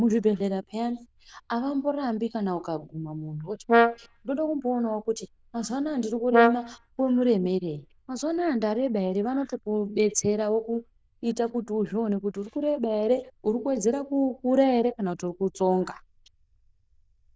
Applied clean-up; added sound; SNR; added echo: neural diffusion model UNIVERSE++.